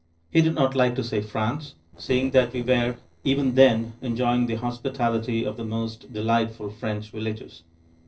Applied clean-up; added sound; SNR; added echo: neural separator model SepFormer DNS4.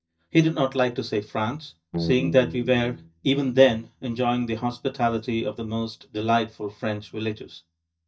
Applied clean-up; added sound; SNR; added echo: neural mask model DeepFilterNet 3.